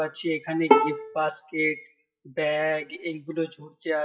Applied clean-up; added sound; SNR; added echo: classical method WPE with log-MMSE.